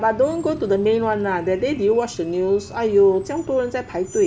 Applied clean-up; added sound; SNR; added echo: none; Screech; 18 dB; none.